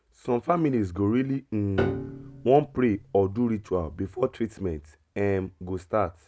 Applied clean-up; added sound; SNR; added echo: none; Piano; 9 dB; none.